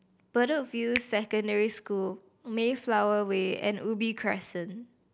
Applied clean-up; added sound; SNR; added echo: none; Finger snapping; 13 dB; none.